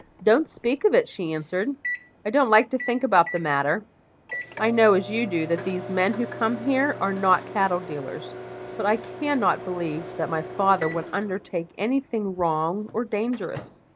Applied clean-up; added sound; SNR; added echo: none; Microwave oven; 14 dB; none.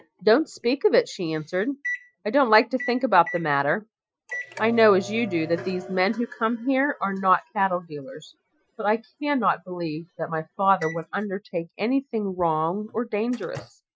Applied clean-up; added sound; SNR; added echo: classical method Wiener filter.